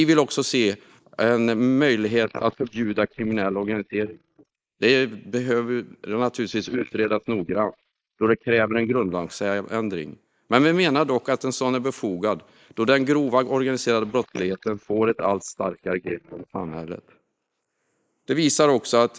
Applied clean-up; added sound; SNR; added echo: neural mask model Resemble Enhance denoiser.